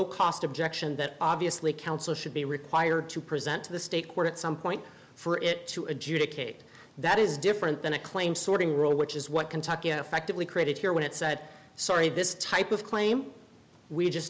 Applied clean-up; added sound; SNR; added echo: none; none; none; none.